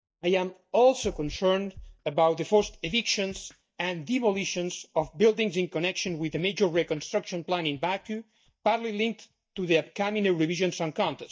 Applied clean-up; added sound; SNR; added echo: neural mask model DeepFilterNet 3.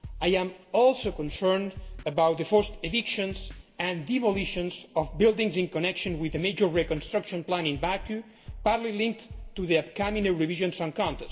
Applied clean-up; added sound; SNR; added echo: none; Scratching (performance technique); 16 dB; reverberation time 1.1 s.